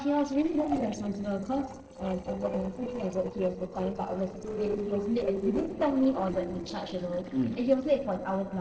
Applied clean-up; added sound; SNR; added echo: neural separator model SepFormer DNS4.